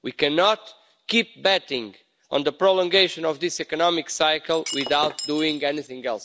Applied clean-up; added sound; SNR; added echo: none; Shatter; 11 dB; none.